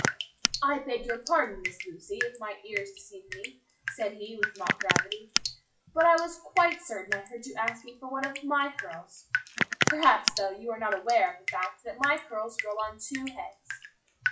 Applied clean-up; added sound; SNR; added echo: classical method WPE with log-MMSE.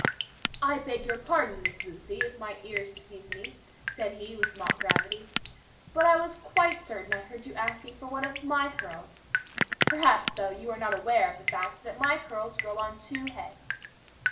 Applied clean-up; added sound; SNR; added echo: none; Drip; 3 dB; reverberation time 0.5 s.